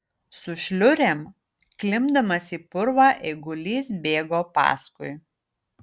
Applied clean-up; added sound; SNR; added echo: none; none; none; none.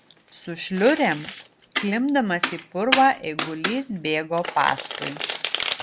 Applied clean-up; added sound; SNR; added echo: none; Domestic sounds, home sounds; 7 dB; none.